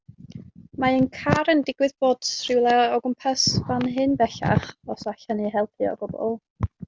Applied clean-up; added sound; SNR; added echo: none; none; none; none.